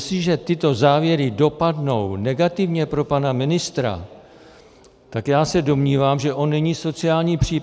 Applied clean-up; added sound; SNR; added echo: none; none; none; none.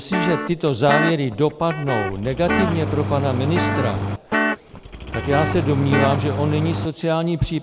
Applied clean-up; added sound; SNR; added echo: none; Guitar + Engine starting; 2 dB; none.